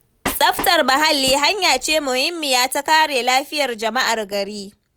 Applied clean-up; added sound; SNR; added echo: none; Train; 13 dB; none.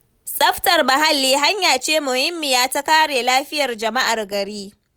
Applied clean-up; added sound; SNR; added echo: none; none; none; none.